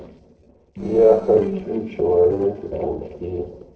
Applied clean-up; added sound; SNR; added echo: neural separator model SepFormer DNS4.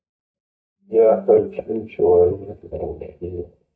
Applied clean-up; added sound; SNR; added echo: neural mask model DeepFilterNet 3.